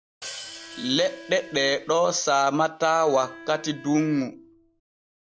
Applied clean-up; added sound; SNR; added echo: none; Hi-hat + Bowed string instrument; 18 dB; none.